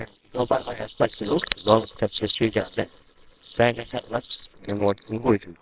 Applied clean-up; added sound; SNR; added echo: neural separator model SepFormer WHAMR!.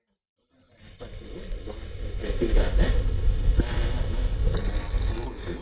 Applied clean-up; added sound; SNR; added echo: neural mask model DeepFilterNet 3.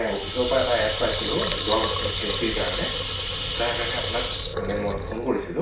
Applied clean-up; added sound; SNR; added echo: none; Water tap, faucet / Liquid; 1 dB; reverberation time 0.6 s.